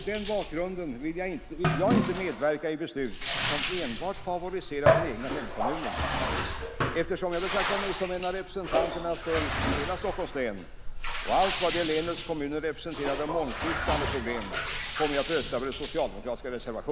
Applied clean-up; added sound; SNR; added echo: none; Bathtub (filling or washing); 0 dB; none.